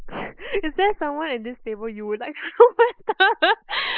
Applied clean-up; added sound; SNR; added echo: neural mask model Resemble Enhance denoiser.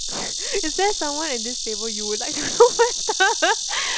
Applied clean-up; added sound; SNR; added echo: none; Insect; 4 dB; none.